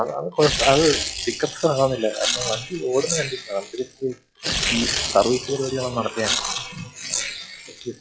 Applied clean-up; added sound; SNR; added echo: classical method log-MMSE.